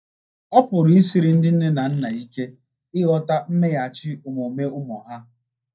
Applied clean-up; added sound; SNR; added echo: neural mask model DeepFilterNet 3.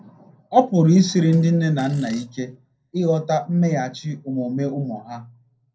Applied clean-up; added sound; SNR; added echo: none; Fart; 20 dB; reverberation time 0.2 s.